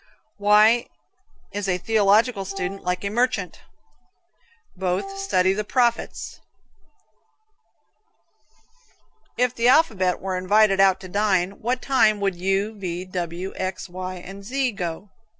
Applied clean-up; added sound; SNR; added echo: none; Wind instrument, woodwind instrument; 13 dB; none.